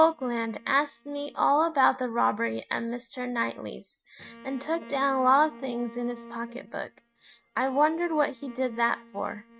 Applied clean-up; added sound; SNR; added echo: neural mask model RNNoise.